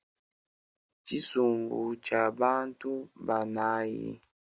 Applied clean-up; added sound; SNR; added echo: none; none; none; none.